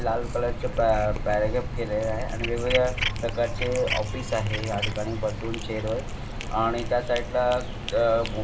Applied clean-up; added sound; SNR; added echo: none; Cat; 3 dB; reverberation time 0.2 s.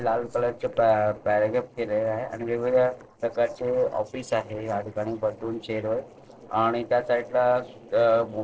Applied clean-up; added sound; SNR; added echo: neural separator model SepFormer DNS4.